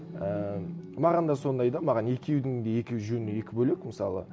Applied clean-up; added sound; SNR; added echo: none; none; none; none.